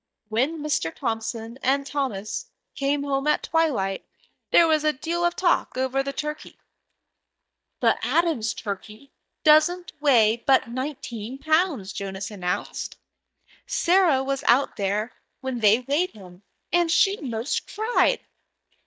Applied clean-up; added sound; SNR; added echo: neural mask model DeepFilterNet 3.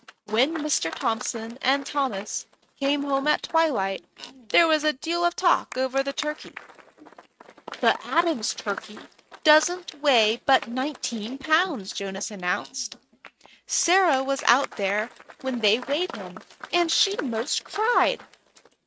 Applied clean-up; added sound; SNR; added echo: neural mask model RNNoise.